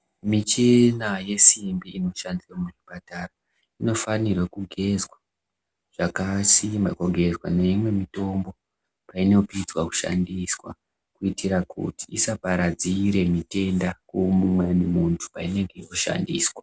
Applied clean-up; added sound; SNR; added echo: none; none; none; none.